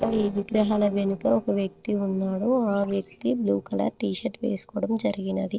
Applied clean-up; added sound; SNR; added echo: neural separator model SepFormer DNS4.